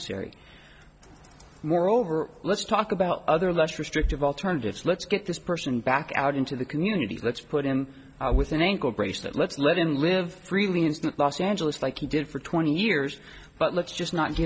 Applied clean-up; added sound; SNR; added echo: none; none; none; none.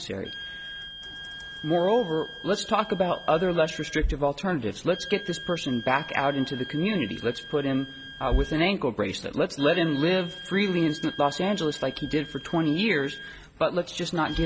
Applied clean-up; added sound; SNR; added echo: none; Wind instrument, woodwind instrument; 15 dB; none.